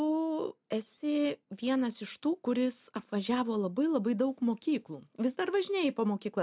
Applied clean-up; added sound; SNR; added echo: none; none; none; none.